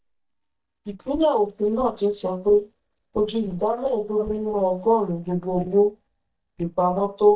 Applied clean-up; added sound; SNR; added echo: neural mask model DeepFilterNet 3.